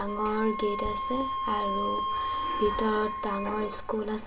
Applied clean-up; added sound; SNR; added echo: none; Wind instrument, woodwind instrument; 2 dB; reverberation time 0.2 s.